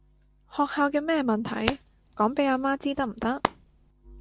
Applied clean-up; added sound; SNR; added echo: none; Hands; 9 dB; none.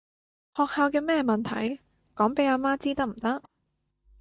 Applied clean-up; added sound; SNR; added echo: neural mask model DeepFilterNet 3.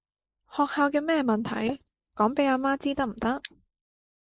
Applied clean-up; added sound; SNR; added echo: neural mask model Resemble Enhance denoiser.